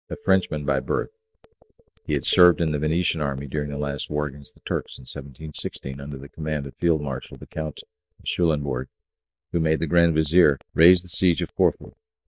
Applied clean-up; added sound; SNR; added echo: neural mask model DeepFilterNet 3.